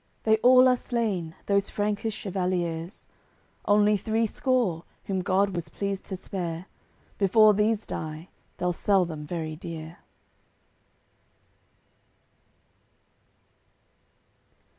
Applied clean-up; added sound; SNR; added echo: none; none; none; none.